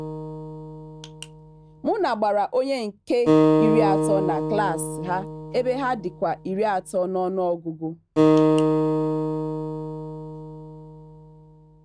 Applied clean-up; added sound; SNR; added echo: none; Acoustic guitar; -2 dB; none.